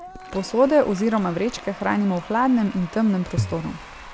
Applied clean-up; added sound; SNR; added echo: none; Applause / Crowd / Cheering + Chewing, mastication; 12 dB; none.